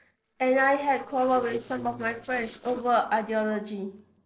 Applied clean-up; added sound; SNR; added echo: neural separator model SepFormer DNS4.